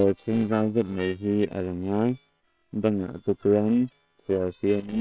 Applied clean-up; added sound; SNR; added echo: neural separator model SepFormer WHAM!.